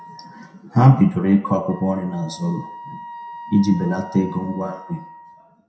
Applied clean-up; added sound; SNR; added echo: none; Wind instrument, woodwind instrument; 18 dB; reverberation time 0.5 s.